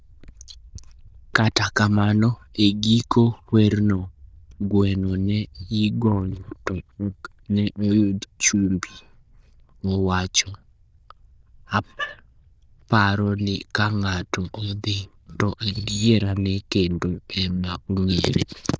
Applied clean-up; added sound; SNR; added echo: neural diffusion model UNIVERSE++.